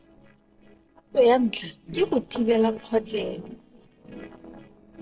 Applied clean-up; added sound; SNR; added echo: neural separator model SepFormer DNS4.